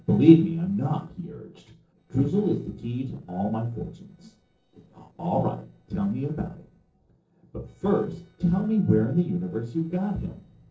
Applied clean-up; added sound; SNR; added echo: neural separator model SepFormer DNS4.